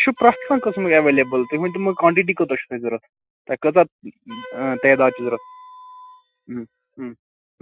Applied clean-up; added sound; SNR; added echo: classical method Wiener filter.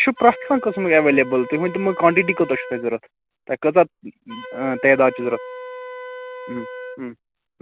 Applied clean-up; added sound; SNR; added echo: none; Wind instrument, woodwind instrument; 15 dB; none.